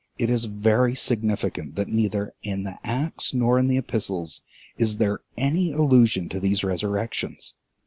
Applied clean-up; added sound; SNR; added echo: none; none; none; none.